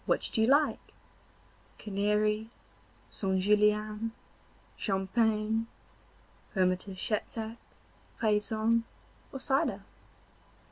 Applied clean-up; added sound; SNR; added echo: none; none; none; none.